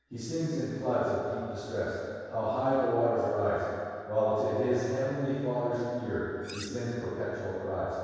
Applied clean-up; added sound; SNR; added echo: none; Cutlery, silverware; 19 dB; reverberation time 2.2 s.